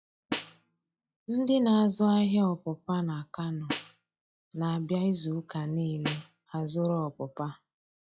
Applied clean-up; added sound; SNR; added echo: classical method log-MMSE.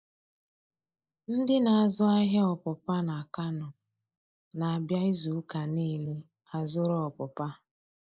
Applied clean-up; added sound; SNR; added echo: neural mask model Resemble Enhance denoiser.